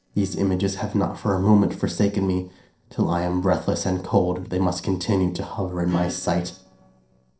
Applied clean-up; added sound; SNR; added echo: neural separator model SepFormer DNS4.